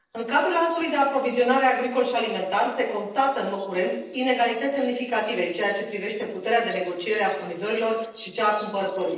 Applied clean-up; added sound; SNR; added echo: neural separator model SepFormer DNS4.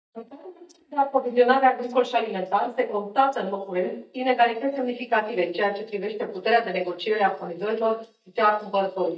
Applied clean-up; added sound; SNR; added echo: neural mask model DeepFilterNet 3.